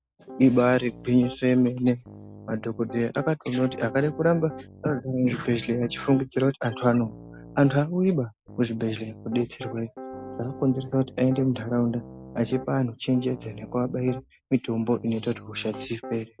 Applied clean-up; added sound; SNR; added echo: none; Piano; 16 dB; none.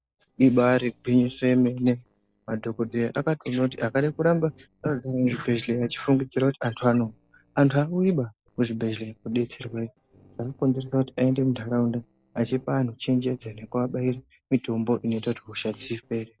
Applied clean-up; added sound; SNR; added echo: neural separator model SepFormer DNS4.